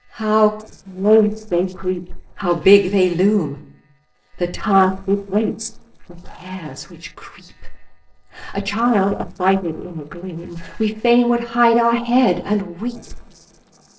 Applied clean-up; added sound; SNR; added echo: neural separator model SepFormer DNS4.